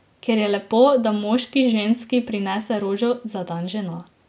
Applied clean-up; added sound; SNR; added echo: none; none; none; none.